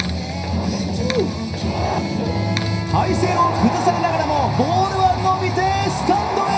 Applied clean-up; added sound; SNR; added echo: none; Wind instrument, woodwind instrument; 18 dB; reverberation time 0.4 s.